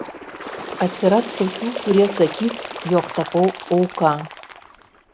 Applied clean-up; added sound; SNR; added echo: none; Bird; 11 dB; none.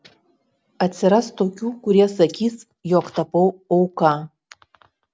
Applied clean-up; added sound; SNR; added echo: none; none; none; none.